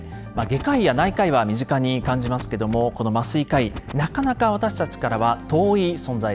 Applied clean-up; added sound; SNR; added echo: none; Wind; 13 dB; none.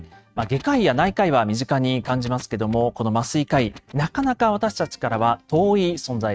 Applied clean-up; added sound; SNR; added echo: neural mask model RNNoise.